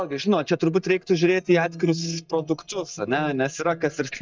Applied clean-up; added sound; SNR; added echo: neural mask model DeepFilterNet 3.